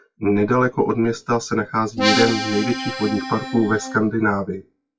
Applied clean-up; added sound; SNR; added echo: classical method WPE with log-MMSE.